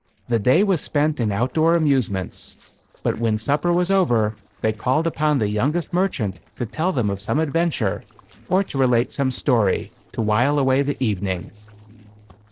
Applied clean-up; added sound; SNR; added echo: neural separator model SepFormer DNS4.